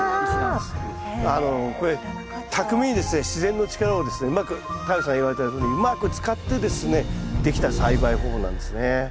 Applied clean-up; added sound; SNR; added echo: none; none; none; none.